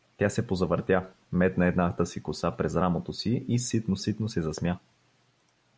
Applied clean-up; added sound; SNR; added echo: none; none; none; none.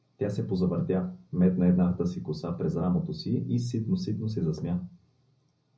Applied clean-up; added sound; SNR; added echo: none; none; none; reverberation time 0.4 s.